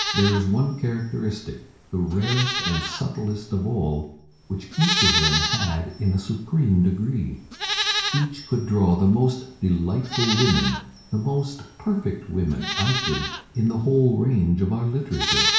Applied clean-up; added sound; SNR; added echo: none; Livestock, farm animals, working animals; 6 dB; reverberation time 0.6 s.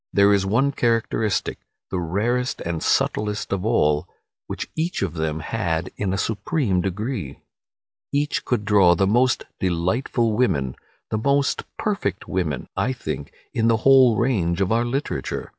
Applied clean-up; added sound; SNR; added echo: none; none; none; none.